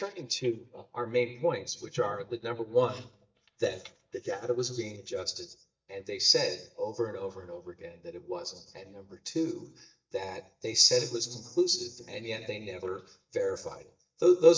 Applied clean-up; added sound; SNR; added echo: neural mask model DeepFilterNet 3.